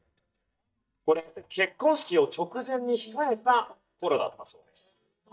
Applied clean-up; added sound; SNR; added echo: neural mask model DeepFilterNet 3.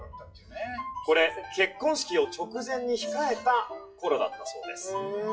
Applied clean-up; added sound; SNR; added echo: classical method WPE with log-MMSE.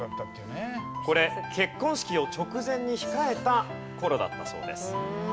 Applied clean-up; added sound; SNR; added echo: none; none; none; none.